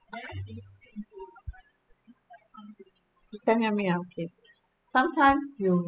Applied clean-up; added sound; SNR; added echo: classical method spectral subtraction.